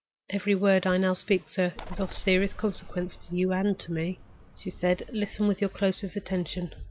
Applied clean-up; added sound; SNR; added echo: none; Bird; 13 dB; none.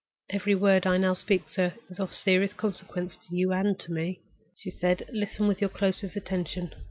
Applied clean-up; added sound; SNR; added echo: none; none; none; none.